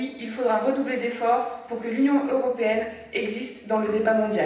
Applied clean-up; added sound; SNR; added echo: none; none; none; reverberation time 0.9 s.